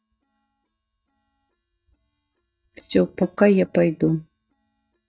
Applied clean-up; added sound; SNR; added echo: neural mask model DeepFilterNet 3.